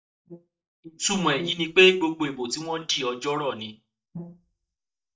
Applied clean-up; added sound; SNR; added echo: neural mask model DeepFilterNet 3.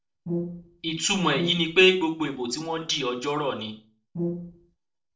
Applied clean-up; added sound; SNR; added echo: neural separator model SepFormer DNS4.